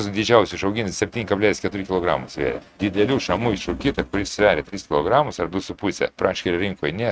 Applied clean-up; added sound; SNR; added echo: neural mask model RNNoise.